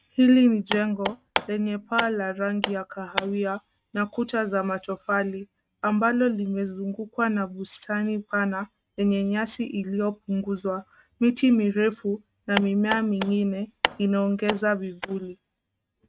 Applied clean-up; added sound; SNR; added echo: neural mask model RNNoise.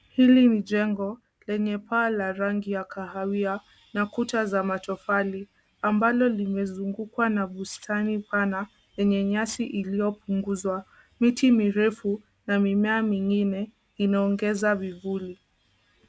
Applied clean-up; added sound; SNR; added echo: none; none; none; none.